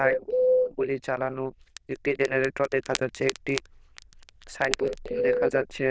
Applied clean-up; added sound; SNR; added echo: neural diffusion model UNIVERSE++.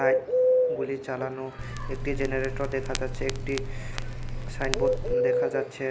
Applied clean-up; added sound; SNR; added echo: none; Crackle + Bird; -4 dB; none.